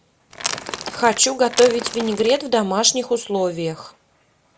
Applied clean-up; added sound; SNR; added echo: none; Crackle / Crushing / Wood; 9 dB; none.